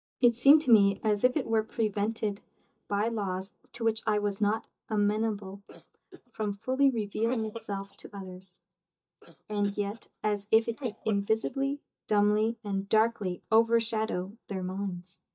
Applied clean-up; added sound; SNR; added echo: neural mask model DeepFilterNet 3.